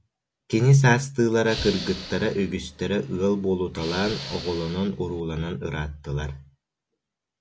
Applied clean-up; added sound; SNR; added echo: none; Hiss / Breathing; 13 dB; none.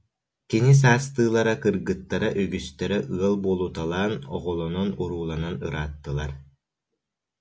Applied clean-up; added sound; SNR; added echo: none; none; none; none.